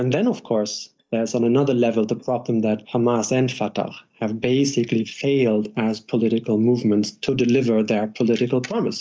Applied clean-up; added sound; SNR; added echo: neural mask model DeepFilterNet 3.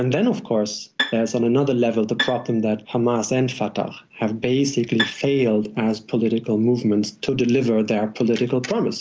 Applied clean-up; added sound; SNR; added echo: none; Bowed string instrument; 9 dB; none.